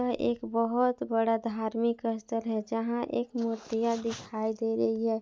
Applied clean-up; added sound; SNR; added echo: none; none; none; none.